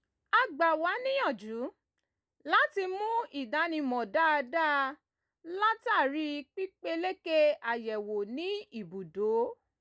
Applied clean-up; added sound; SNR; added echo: none; none; none; none.